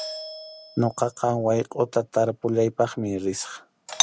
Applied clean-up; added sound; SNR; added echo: none; Doorbell; 8 dB; none.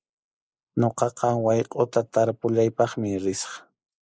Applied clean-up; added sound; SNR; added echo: neural mask model Resemble Enhance denoiser.